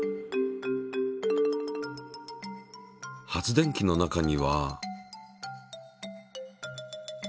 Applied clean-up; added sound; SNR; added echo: none; none; none; none.